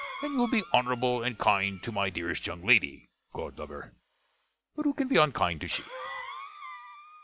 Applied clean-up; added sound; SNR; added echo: none; Cough; 15 dB; none.